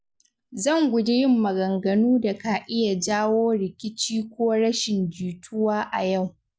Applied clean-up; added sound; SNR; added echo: none; none; none; none.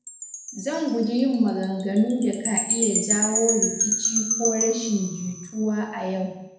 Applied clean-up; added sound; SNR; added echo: none; Wind chime; 2 dB; reverberation time 0.8 s.